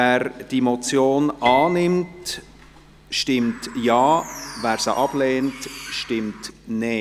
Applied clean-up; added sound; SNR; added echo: none; Piano + Bird; 15 dB; none.